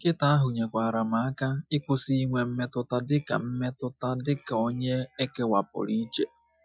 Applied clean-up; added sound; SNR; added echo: classical method Wiener filter.